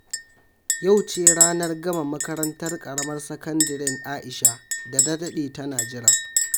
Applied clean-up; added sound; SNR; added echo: none; Chink, clink; -2 dB; none.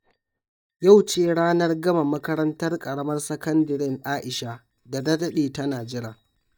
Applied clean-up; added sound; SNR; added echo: neural mask model DeepFilterNet 3.